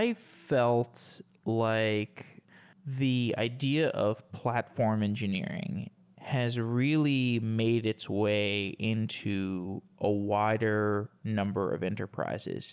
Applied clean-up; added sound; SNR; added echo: none; none; none; none.